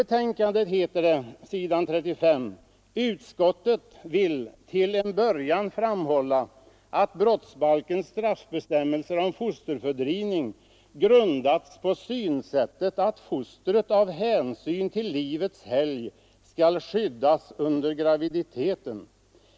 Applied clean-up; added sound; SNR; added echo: none; none; none; none.